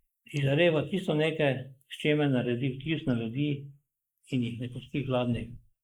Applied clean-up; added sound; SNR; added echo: neural mask model Resemble Enhance denoiser.